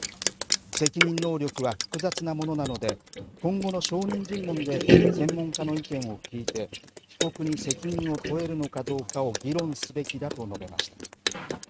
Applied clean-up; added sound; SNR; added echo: neural mask model RNNoise.